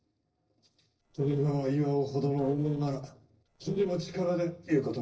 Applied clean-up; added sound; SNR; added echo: neural separator model SepFormer DNS4.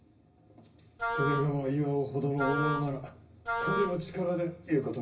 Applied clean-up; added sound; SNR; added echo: none; Wind instrument, woodwind instrument; 2 dB; reverberation time 0.4 s.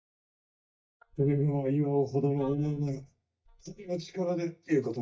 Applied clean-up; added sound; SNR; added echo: neural mask model DeepFilterNet 3.